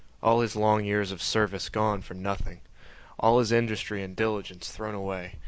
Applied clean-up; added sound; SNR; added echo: none; none; none; none.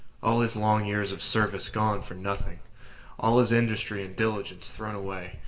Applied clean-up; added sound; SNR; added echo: none; none; none; reverberation time 0.8 s.